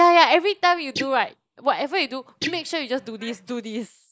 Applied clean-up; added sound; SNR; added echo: neural mask model Resemble Enhance denoiser.